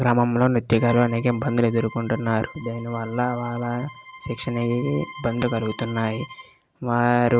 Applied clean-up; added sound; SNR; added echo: none; Bowed string instrument; 18 dB; none.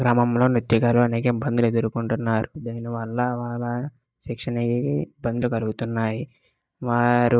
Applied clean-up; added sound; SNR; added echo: neural mask model DeepFilterNet 3.